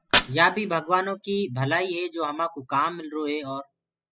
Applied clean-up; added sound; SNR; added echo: classical method spectral subtraction.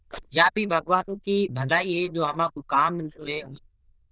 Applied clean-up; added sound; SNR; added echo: neural diffusion model UNIVERSE++.